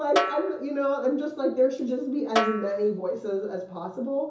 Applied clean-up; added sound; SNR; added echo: none; Snare drum; 7 dB; reverberation time 0.7 s.